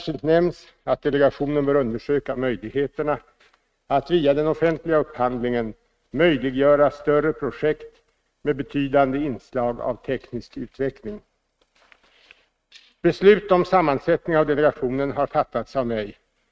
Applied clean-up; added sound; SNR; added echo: neural mask model RNNoise.